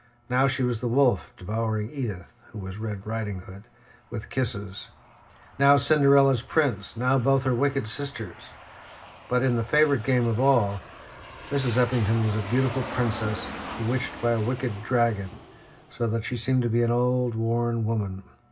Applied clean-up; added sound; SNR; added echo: none; Aircraft; 17 dB; reverberation time 0.4 s.